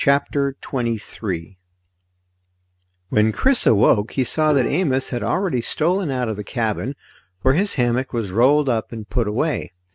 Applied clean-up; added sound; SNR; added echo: neural mask model RNNoise.